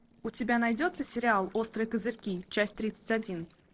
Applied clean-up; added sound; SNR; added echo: neural separator model SepFormer DNS4.